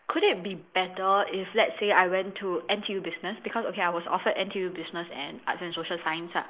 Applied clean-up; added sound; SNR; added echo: neural mask model Resemble Enhance denoiser.